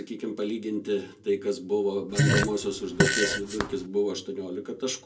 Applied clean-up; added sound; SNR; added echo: none; Fart; -3 dB; reverberation time 0.2 s.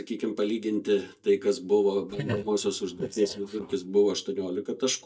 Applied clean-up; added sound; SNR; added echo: neural mask model DeepFilterNet 3.